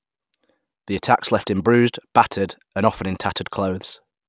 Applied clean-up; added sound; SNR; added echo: none; none; none; none.